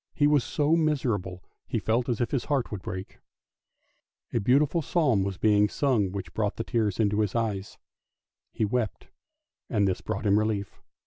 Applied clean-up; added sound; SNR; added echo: none; none; none; none.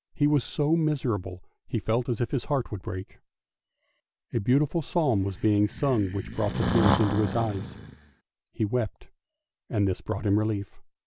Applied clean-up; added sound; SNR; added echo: none; Breathing; 3 dB; none.